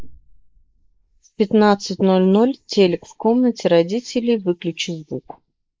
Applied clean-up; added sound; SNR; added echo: neural mask model Resemble Enhance denoiser.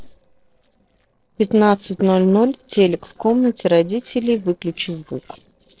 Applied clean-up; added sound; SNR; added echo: neural separator model SepFormer DNS4.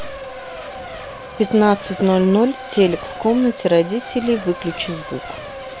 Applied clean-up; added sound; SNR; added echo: none; Race car, auto racing / Accelerating, revving, vroom / Mechanisms; 12 dB; none.